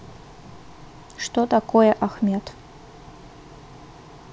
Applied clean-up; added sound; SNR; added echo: none; none; none; none.